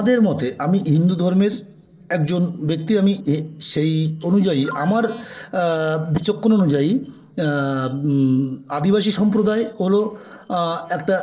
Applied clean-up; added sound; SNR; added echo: neural separator model SepFormer DNS4.